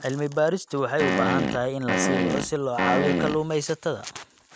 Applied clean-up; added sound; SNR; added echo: none; Fart; -1 dB; none.